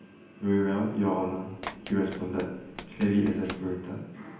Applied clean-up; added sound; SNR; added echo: none; Run; 16 dB; reverberation time 0.9 s.